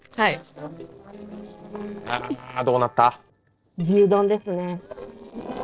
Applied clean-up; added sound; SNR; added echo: neural separator model SepFormer DNS4.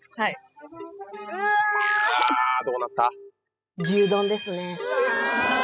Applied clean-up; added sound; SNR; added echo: classical method spectral subtraction.